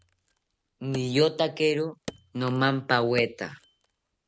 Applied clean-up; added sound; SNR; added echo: none; Wood; 18 dB; none.